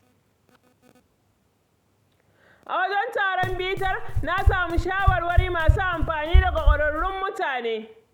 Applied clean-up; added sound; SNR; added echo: none; Run; -5 dB; none.